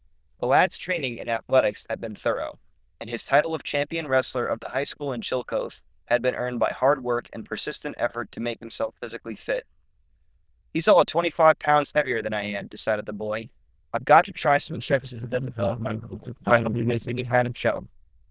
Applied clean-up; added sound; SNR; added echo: neural diffusion model UNIVERSE++.